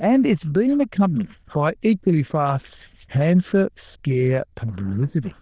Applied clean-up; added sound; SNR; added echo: neural diffusion model UNIVERSE++.